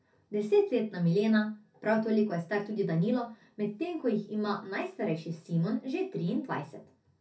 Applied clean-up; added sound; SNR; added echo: none; none; none; reverberation time 0.3 s.